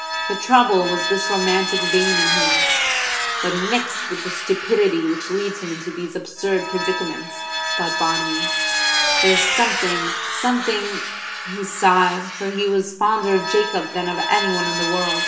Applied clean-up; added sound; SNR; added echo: none; Vehicle; 1 dB; reverberation time 0.7 s.